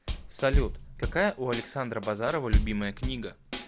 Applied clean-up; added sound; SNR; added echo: none; Drum kit; 0 dB; none.